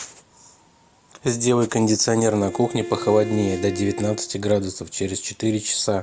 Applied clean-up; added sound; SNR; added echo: none; Bowed string instrument; 10 dB; none.